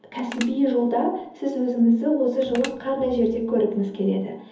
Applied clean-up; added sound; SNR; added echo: none; Telephone; 19 dB; reverberation time 0.7 s.